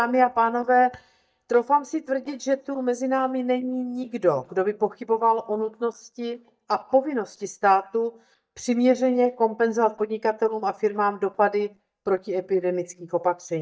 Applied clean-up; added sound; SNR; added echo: neural mask model DeepFilterNet 3.